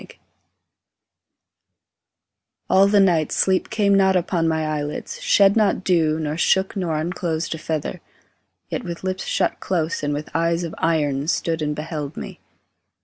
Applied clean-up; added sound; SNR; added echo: none; none; none; none.